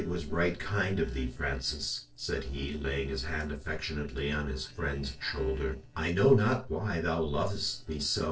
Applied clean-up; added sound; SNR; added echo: neural separator model SepFormer DNS4.